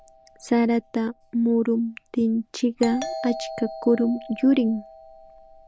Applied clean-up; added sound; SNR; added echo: none; Doorbell; 15 dB; none.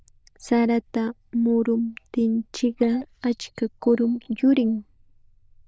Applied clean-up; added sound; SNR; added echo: neural diffusion model UNIVERSE++.